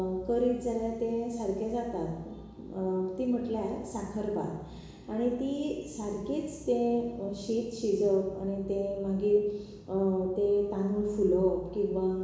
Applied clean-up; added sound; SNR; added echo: none; none; none; reverberation time 1.0 s.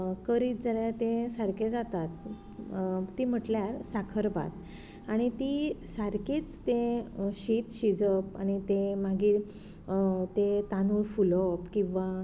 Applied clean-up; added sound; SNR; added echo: none; none; none; none.